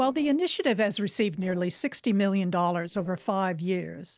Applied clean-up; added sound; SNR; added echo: neural separator model SepFormer DNS4.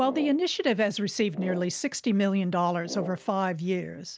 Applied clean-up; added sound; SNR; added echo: none; Brass instrument; 16 dB; none.